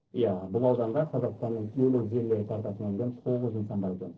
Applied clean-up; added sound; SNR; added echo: neural separator model SepFormer DNS4.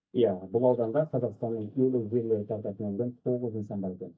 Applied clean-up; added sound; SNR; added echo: neural mask model DeepFilterNet 3.